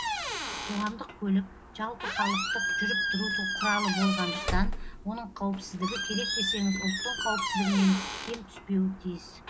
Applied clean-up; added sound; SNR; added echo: none; Squeak; 1 dB; none.